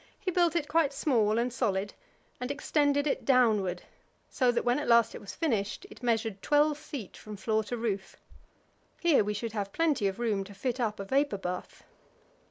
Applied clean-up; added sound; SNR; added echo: none; none; none; none.